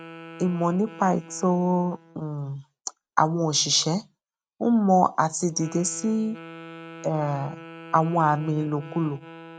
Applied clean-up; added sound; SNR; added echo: neural mask model RNNoise.